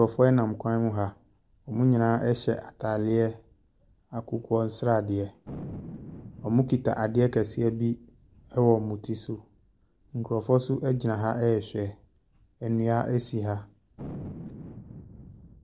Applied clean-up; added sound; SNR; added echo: none; Thunder; 19 dB; none.